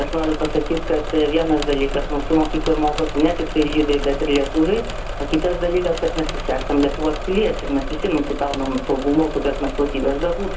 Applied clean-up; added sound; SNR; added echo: none; Engine / Mechanisms; 5 dB; reverberation time 0.3 s.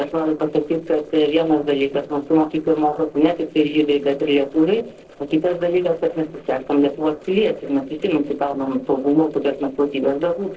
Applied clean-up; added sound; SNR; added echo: neural separator model SepFormer DNS4.